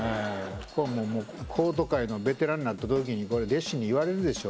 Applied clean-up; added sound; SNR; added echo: none; Drum / Drum kit; 15 dB; none.